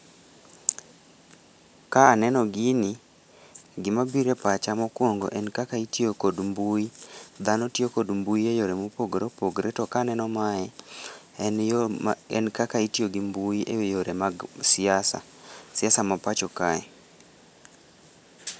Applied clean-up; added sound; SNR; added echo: none; none; none; none.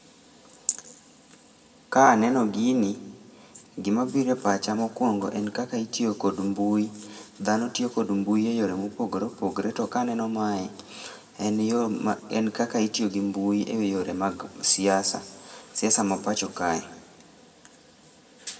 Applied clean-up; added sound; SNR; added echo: none; none; none; reverberation time 0.9 s.